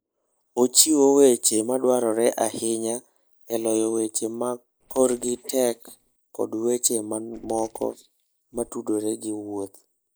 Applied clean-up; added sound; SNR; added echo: neural mask model Resemble Enhance denoiser.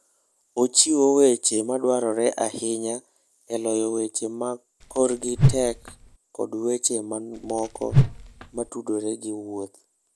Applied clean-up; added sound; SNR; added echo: none; Whoosh, swoosh, swish; -1 dB; none.